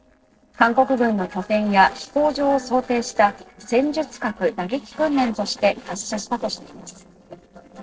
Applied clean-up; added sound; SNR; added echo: neural separator model SepFormer DNS4.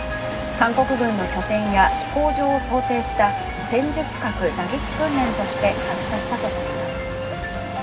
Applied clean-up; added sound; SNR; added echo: none; Waves, surf; 10 dB; reverberation time 0.4 s.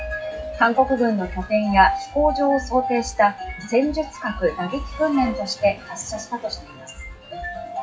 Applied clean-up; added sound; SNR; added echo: classical method WPE with log-MMSE.